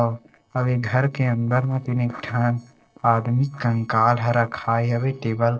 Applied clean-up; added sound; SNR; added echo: neural separator model SepFormer DNS4.